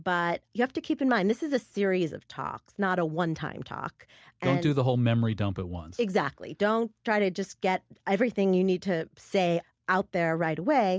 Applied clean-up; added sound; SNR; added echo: none; none; none; none.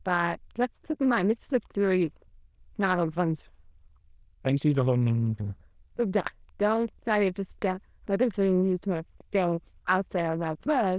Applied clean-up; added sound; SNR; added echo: neural diffusion model UNIVERSE++.